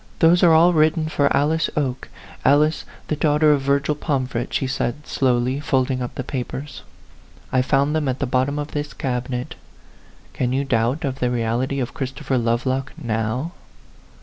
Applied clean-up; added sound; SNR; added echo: none; none; none; none.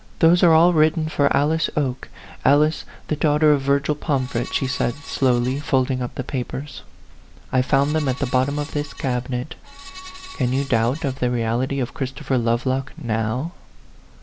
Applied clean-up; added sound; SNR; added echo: none; Screech; 19 dB; none.